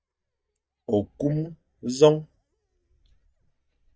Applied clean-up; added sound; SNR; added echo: neural mask model DeepFilterNet 3.